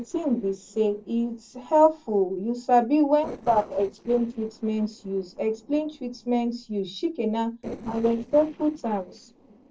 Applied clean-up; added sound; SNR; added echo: neural separator model SepFormer DNS4.